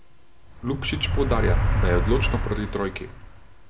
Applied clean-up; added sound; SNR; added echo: none; Motor vehicle (road); -3 dB; none.